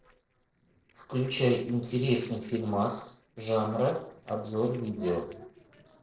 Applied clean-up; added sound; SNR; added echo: neural separator model SepFormer DNS4.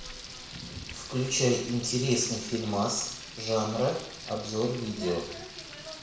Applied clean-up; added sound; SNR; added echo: none; Frying (food); 12 dB; reverberation time 0.6 s.